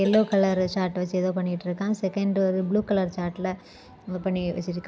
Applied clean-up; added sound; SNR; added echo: none; none; none; none.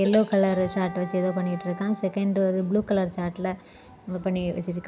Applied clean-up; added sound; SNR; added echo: none; Wind instrument, woodwind instrument; 17 dB; none.